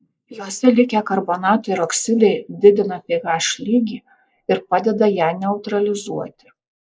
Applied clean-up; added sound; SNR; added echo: neural mask model Resemble Enhance denoiser.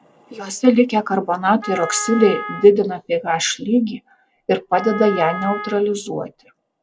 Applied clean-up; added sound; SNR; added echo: none; Wind instrument, woodwind instrument; 12 dB; none.